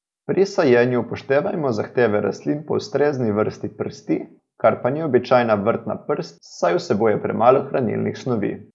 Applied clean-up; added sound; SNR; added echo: none; none; none; none.